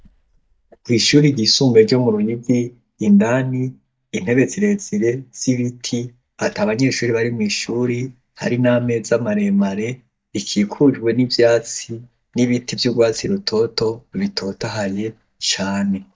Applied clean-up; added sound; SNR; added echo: neural mask model DeepFilterNet 3.